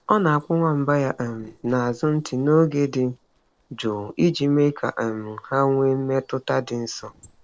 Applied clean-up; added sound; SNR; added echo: neural separator model SepFormer DNS4.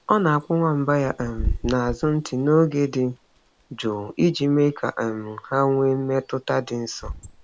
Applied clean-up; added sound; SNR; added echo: none; Wind / Bird; 13 dB; none.